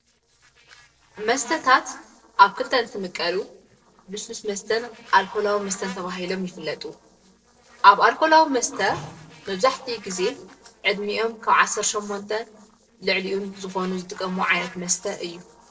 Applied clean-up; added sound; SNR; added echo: neural separator model SepFormer DNS4.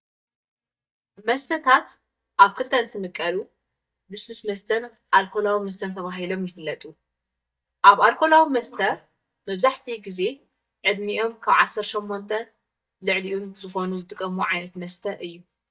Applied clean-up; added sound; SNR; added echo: neural mask model DeepFilterNet 3.